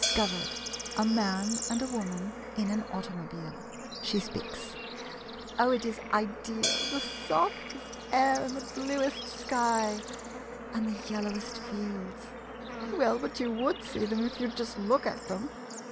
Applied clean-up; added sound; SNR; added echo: none; Bird / Insect / Frog + Hi-hat; 6 dB; none.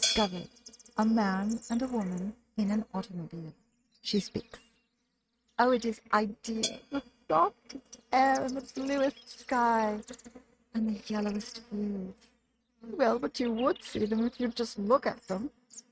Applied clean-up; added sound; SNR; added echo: neural mask model RNNoise.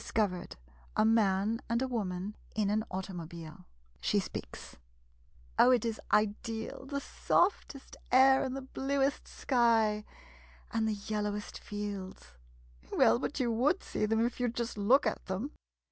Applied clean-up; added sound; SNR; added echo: none; none; none; none.